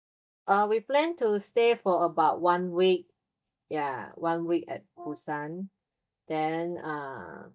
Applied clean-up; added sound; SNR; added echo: neural mask model DeepFilterNet 3.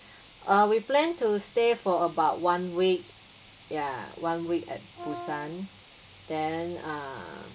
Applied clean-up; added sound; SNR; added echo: none; Brass instrument; 13 dB; none.